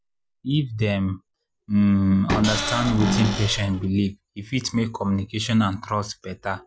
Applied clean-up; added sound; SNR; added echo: none; Cupboard open or close / Door; 2 dB; none.